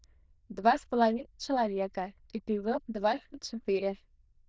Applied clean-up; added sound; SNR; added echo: neural diffusion model UNIVERSE++.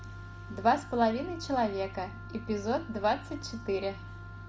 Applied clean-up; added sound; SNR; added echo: none; Wind instrument, woodwind instrument; 19 dB; none.